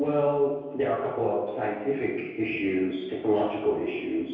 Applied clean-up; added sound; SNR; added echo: none; none; none; reverberation time 1.2 s.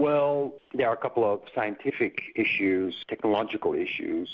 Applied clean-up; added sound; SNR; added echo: none; none; none; none.